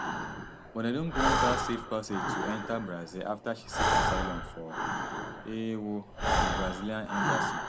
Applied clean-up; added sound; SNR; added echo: none; Breathing; -4 dB; none.